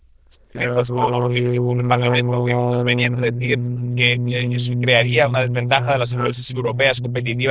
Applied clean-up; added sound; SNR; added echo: neural diffusion model UNIVERSE++.